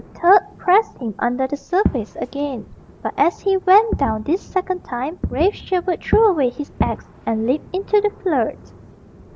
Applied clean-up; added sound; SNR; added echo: none; Fireworks; 11 dB; none.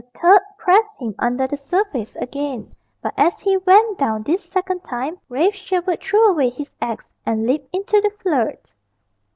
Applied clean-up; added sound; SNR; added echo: none; none; none; none.